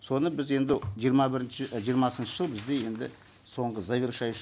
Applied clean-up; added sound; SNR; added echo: none; none; none; none.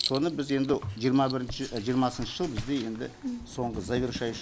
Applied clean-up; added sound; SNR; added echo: none; Writing; 10 dB; none.